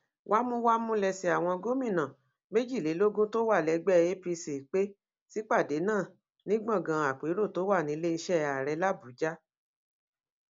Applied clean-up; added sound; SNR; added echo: none; none; none; none.